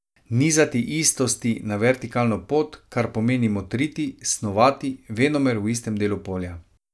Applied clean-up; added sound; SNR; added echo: none; none; none; none.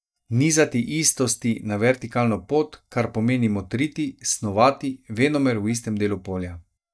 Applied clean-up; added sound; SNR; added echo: neural mask model DeepFilterNet 3.